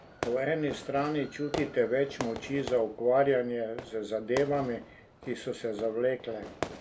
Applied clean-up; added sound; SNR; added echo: none; Fireworks; 12 dB; none.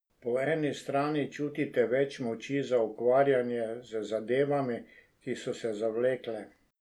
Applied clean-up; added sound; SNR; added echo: none; none; none; none.